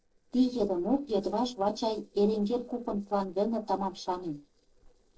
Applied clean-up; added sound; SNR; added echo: neural separator model SepFormer DNS4.